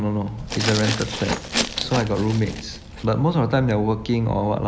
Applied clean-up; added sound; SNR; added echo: none; Glass; 7 dB; none.